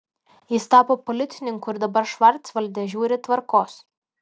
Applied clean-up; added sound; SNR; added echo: none; none; none; none.